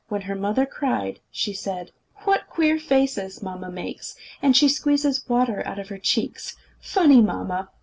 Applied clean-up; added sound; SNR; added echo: none; none; none; none.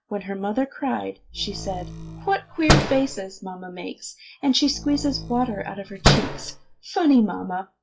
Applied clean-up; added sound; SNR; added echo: classical method log-MMSE.